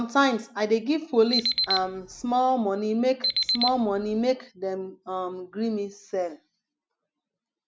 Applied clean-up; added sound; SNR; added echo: none; Alarm; 1 dB; none.